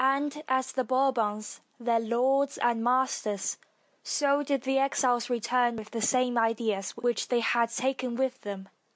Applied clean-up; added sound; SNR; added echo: none; none; none; none.